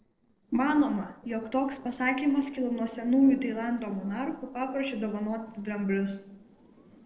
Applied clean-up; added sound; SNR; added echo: neural separator model SepFormer DNS4.